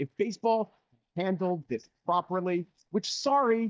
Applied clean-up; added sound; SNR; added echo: neural mask model DeepFilterNet 3.